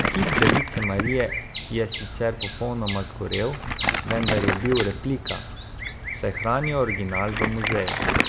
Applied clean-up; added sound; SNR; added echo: none; Crumpling, crinkling + Bird vocalization, bird call, bird song; 0 dB; none.